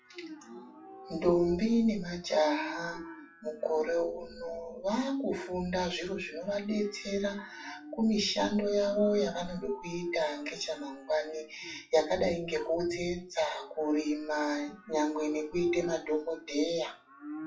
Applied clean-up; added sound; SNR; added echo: classical method WPE with log-MMSE.